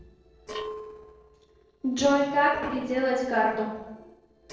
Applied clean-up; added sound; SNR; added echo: neural separator model SepFormer DNS4.